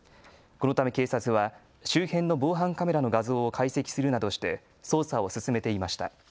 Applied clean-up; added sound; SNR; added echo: none; none; none; none.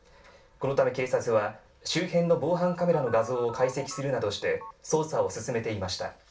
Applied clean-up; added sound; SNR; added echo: none; Telephone; 16 dB; reverberation time 0.3 s.